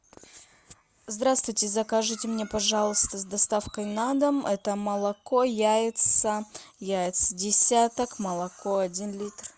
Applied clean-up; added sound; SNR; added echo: none; none; none; none.